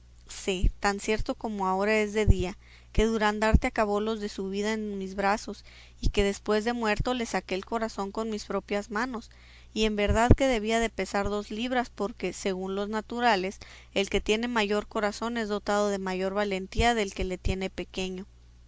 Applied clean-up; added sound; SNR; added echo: none; none; none; none.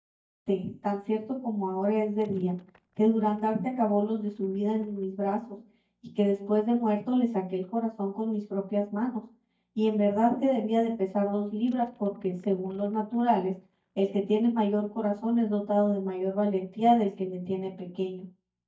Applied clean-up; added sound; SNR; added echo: neural mask model DeepFilterNet 3.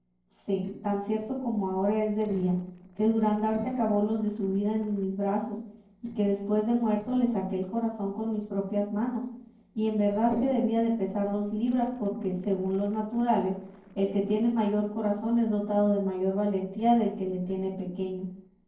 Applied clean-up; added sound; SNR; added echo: neural separator model SepFormer DNS4.